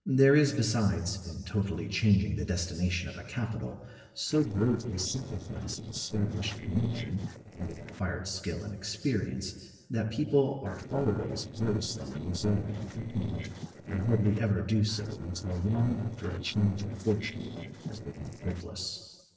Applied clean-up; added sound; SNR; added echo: neural separator model SepFormer DNS4.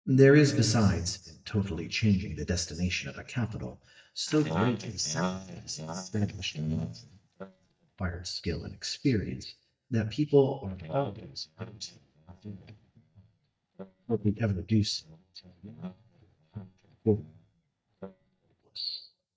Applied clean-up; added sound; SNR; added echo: neural mask model DeepFilterNet 3.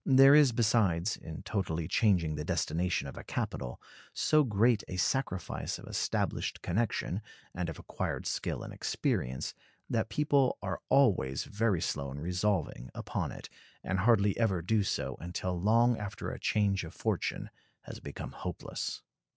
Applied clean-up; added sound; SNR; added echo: none; none; none; none.